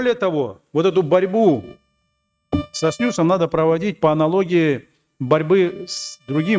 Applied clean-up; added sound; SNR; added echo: neural mask model RNNoise.